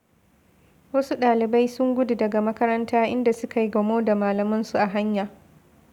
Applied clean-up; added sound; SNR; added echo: none; none; none; none.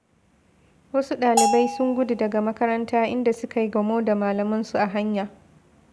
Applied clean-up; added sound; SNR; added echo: none; Bell; 1 dB; none.